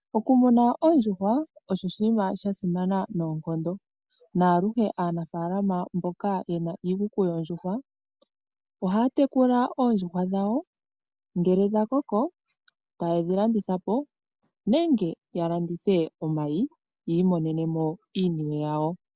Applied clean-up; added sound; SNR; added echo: none; none; none; none.